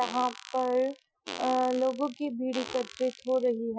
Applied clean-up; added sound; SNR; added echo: classical method Wiener filter.